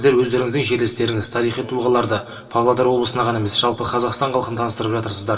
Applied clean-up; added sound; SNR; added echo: none; none; none; reverberation time 2.9 s.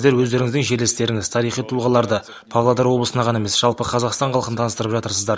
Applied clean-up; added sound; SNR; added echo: none; none; none; none.